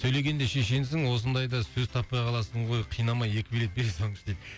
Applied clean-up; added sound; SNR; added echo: none; none; none; none.